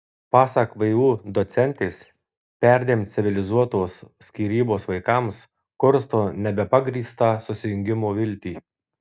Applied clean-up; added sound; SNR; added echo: none; none; none; none.